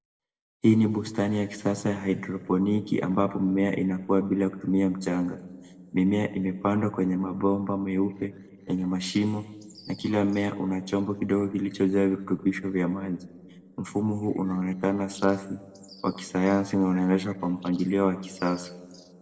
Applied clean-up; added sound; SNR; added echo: neural separator model SepFormer DNS4.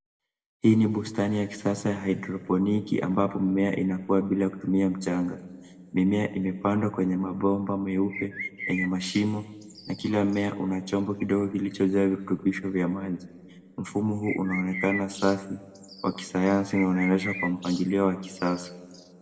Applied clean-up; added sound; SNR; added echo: none; Bird; 12 dB; reverberation time 1.6 s.